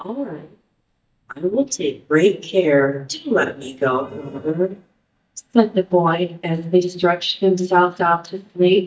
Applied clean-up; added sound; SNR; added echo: neural mask model DeepFilterNet 3.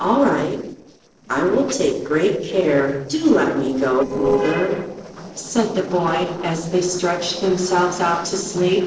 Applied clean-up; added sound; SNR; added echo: neural separator model SepFormer DNS4.